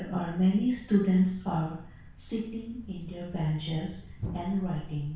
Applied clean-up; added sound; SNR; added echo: none; Thump, thud; 14 dB; reverberation time 0.6 s.